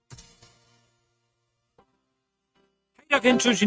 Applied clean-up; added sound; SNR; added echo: neural mask model RNNoise.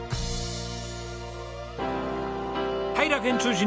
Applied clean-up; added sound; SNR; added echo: none; Breathing + Wind instrument, woodwind instrument; 20 dB; none.